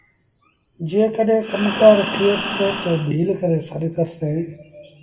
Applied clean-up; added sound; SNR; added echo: none; Breathing; 7 dB; reverberation time 1.6 s.